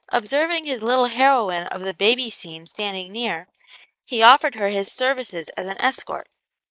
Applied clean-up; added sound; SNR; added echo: neural mask model Resemble Enhance denoiser.